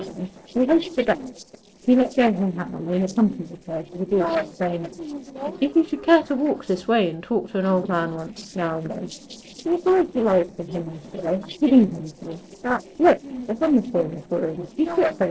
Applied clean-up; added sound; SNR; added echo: neural separator model SepFormer DNS4.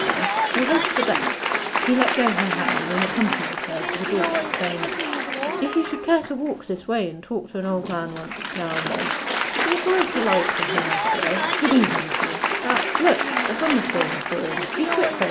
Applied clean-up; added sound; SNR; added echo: none; Applause; -1 dB; none.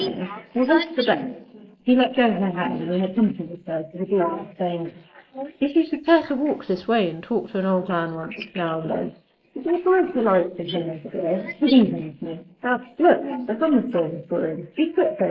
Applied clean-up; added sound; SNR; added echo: neural mask model Resemble Enhance denoiser.